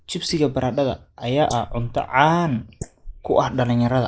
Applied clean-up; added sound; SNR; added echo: neural mask model Resemble Enhance denoiser.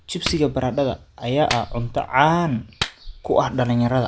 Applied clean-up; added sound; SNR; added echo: none; Clapping; 13 dB; none.